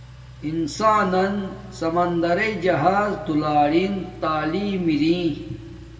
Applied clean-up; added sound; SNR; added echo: none; Engine; 19 dB; reverberation time 1.8 s.